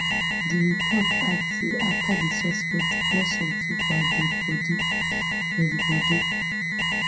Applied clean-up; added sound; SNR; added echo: none; Alarm; -4 dB; reverberation time 0.2 s.